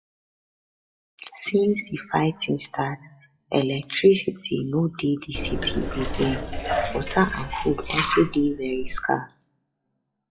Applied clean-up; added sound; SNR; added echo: classical method WPE with log-MMSE.